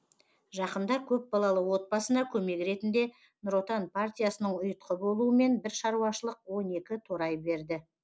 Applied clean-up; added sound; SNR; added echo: none; none; none; none.